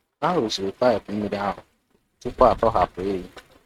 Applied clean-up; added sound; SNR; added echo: neural mask model RNNoise.